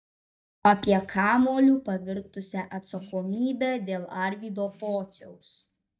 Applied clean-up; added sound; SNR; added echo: neural mask model DeepFilterNet 3.